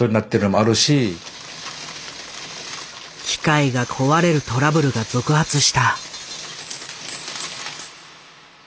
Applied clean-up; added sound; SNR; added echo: none; none; none; none.